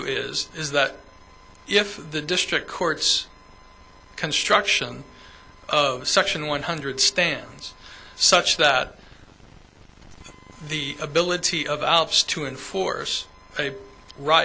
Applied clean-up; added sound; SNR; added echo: none; none; none; none.